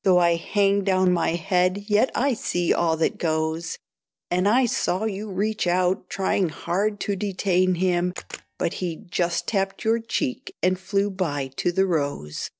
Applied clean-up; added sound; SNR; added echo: neural separator model SepFormer DNS4.